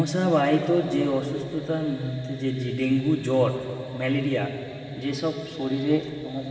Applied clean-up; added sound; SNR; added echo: none; none; none; reverberation time 2.7 s.